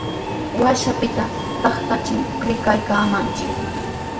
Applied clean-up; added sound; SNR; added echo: none; Subway, metro, underground; 4 dB; reverberation time 1.7 s.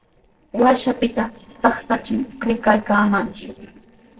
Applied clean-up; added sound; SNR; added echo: neural separator model SepFormer DNS4.